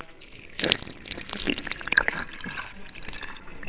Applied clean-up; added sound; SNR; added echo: neural separator model SepFormer WHAMR!.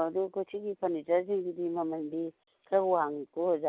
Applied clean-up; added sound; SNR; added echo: none; none; none; none.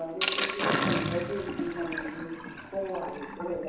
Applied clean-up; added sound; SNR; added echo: none; Sink (filling or washing); -2 dB; reverberation time 0.9 s.